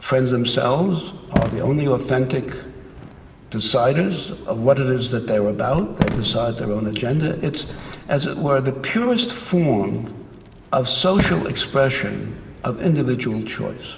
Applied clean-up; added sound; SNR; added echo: none; Fireworks; 11 dB; reverberation time 1.9 s.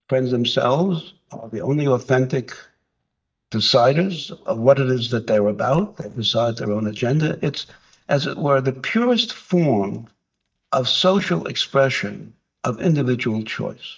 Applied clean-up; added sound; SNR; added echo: neural mask model DeepFilterNet 3.